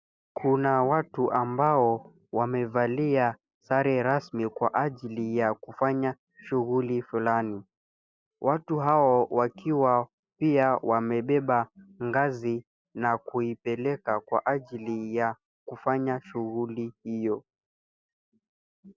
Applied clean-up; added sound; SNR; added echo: none; none; none; none.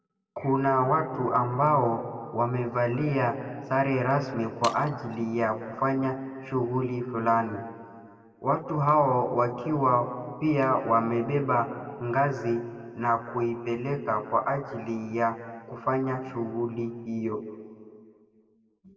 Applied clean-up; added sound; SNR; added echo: none; Shatter; 20 dB; reverberation time 2.0 s.